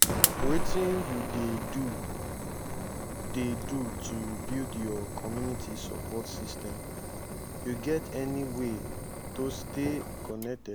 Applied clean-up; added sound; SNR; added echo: none; Fire; -2 dB; none.